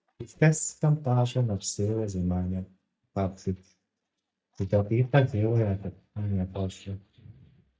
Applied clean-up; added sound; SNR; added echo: neural mask model DeepFilterNet 3.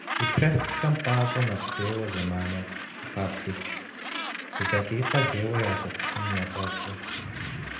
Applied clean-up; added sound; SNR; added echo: none; Gull, seagull; 4 dB; reverberation time 0.9 s.